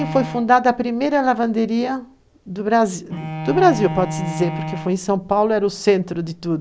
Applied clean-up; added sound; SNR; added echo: none; Bowed string instrument; 11 dB; none.